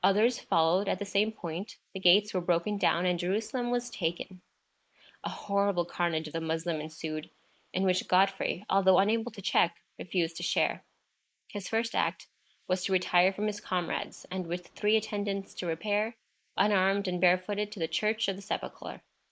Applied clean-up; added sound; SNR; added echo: neural mask model Resemble Enhance denoiser.